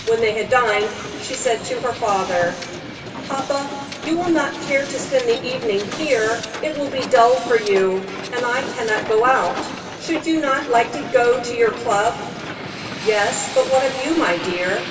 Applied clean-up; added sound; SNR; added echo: none; Hiss; 10 dB; reverberation time 2.2 s.